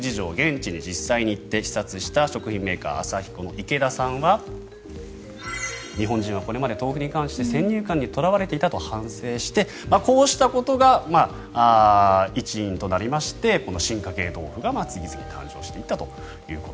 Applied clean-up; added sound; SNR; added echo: none; none; none; none.